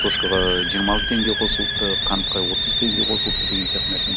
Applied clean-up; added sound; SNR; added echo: none; Hiss; -5 dB; none.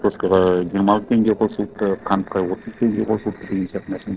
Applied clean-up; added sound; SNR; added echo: neural separator model SepFormer DNS4.